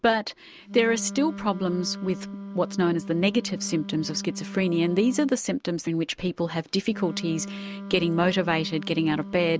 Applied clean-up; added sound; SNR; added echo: none; Wind instrument, woodwind instrument; 12 dB; none.